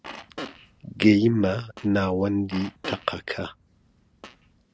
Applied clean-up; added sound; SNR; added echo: none; Fart; 18 dB; none.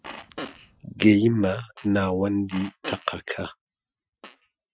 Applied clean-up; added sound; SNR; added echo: classical method Wiener filter.